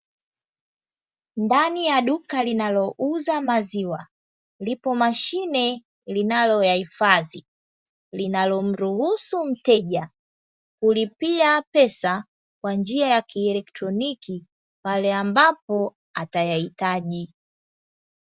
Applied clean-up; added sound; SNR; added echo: none; none; none; none.